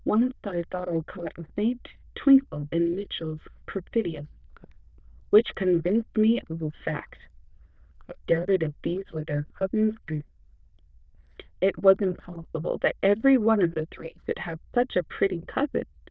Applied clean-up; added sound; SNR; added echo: neural diffusion model UNIVERSE++.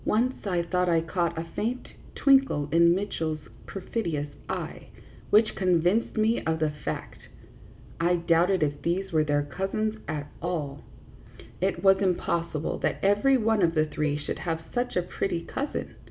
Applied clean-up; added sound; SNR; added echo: none; Cowbell; 19 dB; none.